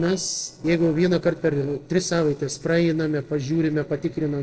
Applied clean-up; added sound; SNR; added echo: neural separator model SepFormer DNS4.